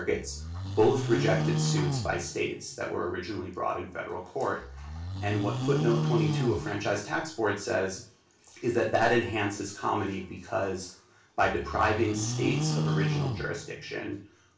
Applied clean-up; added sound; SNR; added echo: none; Livestock, farm animals, working animals; 2 dB; reverberation time 0.3 s.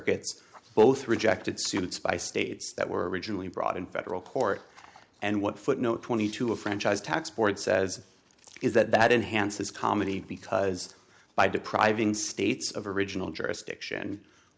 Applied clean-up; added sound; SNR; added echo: none; none; none; none.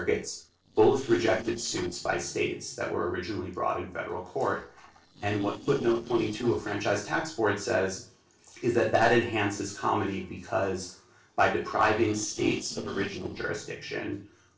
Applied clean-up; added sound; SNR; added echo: neural separator model SepFormer DNS4.